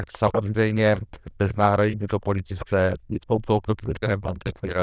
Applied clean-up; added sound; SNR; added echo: neural diffusion model UNIVERSE++.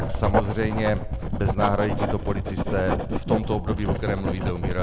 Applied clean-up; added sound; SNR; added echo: none; Writing; -1 dB; none.